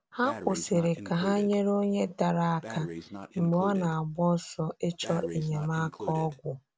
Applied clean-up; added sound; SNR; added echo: none; Breathing; 13 dB; none.